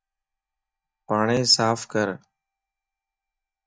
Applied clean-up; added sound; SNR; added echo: neural mask model DeepFilterNet 3.